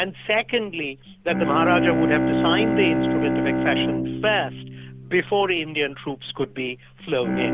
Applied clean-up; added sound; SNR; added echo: none; Bowed string instrument; 0 dB; none.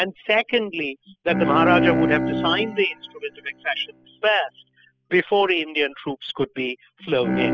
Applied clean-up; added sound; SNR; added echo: classical method spectral subtraction.